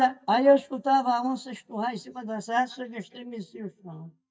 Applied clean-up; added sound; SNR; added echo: neural mask model DeepFilterNet 3.